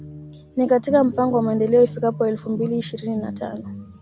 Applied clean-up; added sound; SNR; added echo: none; Guitar; 13 dB; none.